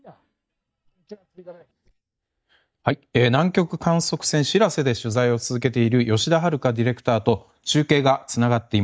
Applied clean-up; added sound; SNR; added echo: neural mask model DeepFilterNet 3.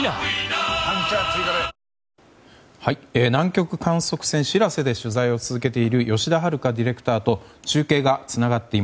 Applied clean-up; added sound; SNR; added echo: none; none; none; none.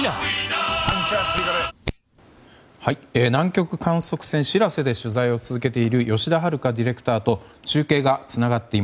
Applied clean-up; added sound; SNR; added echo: none; Hands; 11 dB; none.